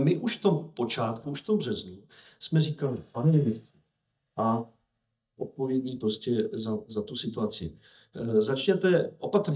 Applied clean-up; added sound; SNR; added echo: neural mask model DeepFilterNet 3.